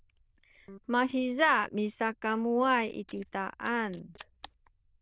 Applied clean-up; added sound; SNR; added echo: neural diffusion model UNIVERSE++.